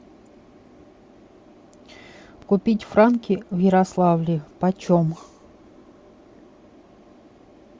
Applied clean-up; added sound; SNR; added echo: none; none; none; none.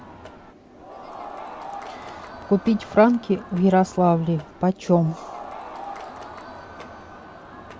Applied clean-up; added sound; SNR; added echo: none; Crowd; 15 dB; none.